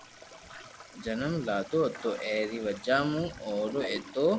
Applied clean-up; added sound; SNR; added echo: none; Toilet flush; 15 dB; none.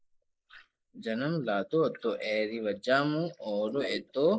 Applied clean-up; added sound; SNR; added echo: neural mask model Resemble Enhance denoiser.